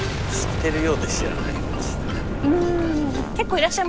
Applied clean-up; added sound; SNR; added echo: none; Boom; 2 dB; none.